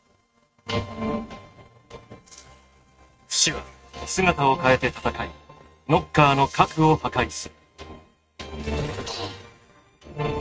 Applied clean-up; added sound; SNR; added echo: neural mask model RNNoise.